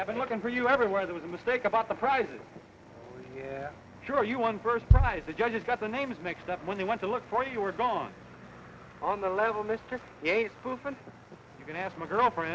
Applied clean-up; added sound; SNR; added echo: none; Bass drum; -2 dB; none.